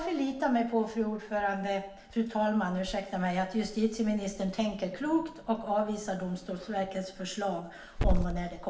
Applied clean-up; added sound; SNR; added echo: none; Growling / Hiss; 7 dB; reverberation time 0.6 s.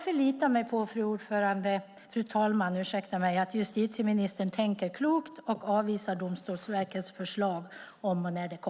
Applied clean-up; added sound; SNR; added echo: none; none; none; none.